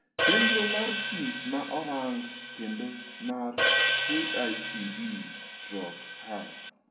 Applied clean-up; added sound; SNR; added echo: none; Hi-hat; -4 dB; reverberation time 0.6 s.